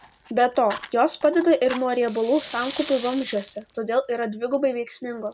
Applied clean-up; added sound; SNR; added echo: none; Fire; 17 dB; none.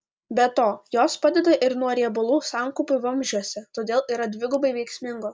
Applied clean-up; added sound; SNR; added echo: none; none; none; none.